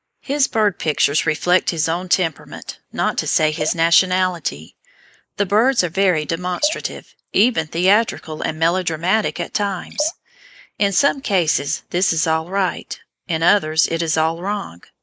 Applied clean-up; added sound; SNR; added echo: neural mask model Resemble Enhance denoiser.